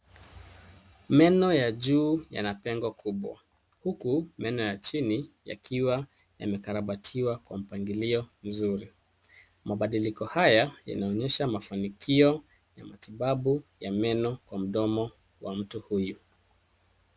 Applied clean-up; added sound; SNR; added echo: none; none; none; none.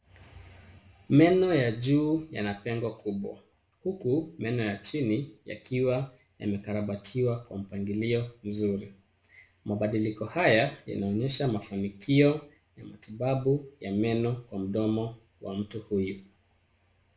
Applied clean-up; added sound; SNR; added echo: none; none; none; reverberation time 0.4 s.